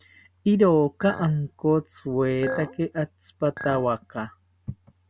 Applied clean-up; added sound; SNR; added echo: none; Chink, clink + Brass instrument; 13 dB; none.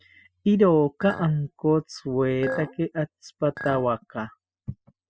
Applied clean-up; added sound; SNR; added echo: classical method spectral subtraction.